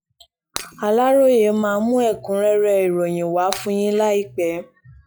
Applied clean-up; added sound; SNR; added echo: classical method log-MMSE.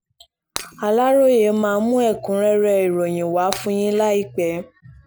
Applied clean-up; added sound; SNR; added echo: none; Shatter; 15 dB; none.